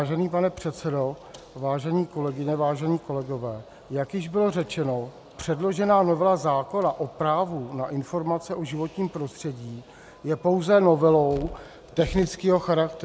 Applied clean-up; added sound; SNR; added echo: none; none; none; none.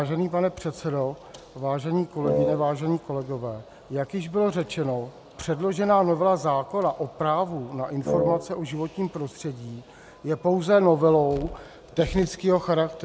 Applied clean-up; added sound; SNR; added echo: none; Wind instrument, woodwind instrument; 1 dB; none.